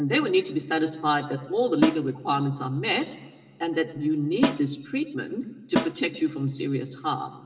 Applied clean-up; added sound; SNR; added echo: none; Snare drum; 5 dB; reverberation time 2.1 s.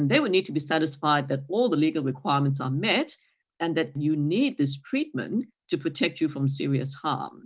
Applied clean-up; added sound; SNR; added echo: none; none; none; none.